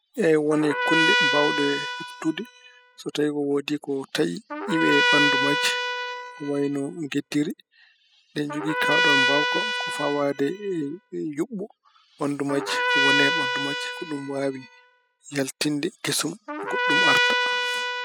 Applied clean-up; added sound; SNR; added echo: classical method spectral subtraction.